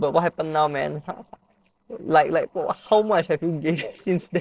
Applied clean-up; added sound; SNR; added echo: neural separator model SepFormer DNS4.